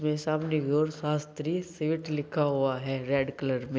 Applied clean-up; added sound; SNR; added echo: none; none; none; none.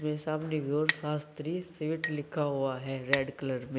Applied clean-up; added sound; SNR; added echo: none; Chink, clink; -2 dB; none.